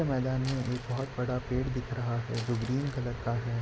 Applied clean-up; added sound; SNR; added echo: none; Crumpling, crinkling; 19 dB; none.